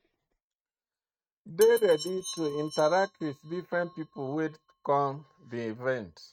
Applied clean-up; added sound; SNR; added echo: neural mask model RNNoise.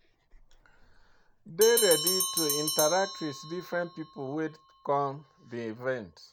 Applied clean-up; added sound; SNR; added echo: none; Bell; 4 dB; none.